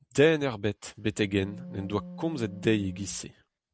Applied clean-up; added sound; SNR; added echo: none; Wind instrument, woodwind instrument; 15 dB; none.